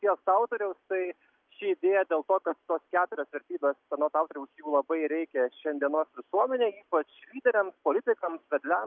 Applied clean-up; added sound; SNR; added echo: none; none; none; none.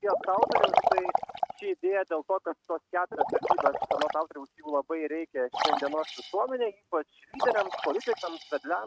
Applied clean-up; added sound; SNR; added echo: neural mask model RNNoise.